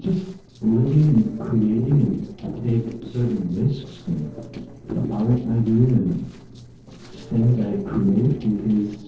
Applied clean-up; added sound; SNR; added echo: neural separator model SepFormer DNS4.